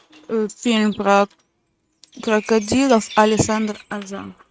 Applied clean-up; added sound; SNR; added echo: neural mask model RNNoise.